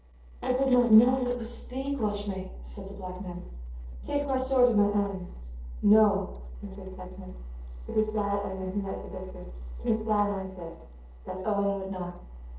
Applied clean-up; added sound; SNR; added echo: neural separator model SepFormer DNS4.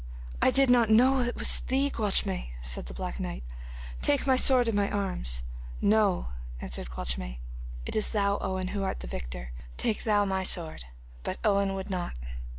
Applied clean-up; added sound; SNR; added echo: none; none; none; none.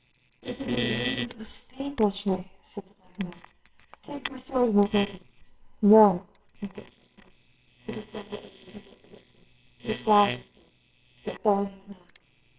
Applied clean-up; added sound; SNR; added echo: neural separator model SepFormer WHAMR!.